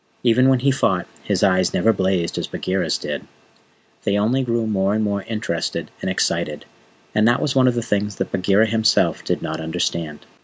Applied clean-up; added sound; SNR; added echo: none; none; none; none.